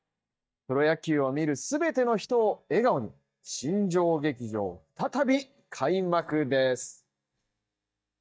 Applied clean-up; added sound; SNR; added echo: neural mask model DeepFilterNet 3.